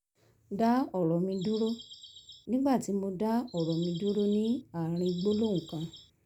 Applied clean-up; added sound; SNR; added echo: none; Bird vocalization, bird call, bird song; 19 dB; none.